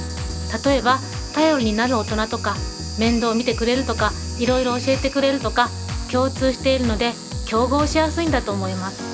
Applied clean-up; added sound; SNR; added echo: none; Insect; 16 dB; none.